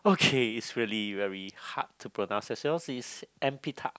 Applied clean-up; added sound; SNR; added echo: none; none; none; none.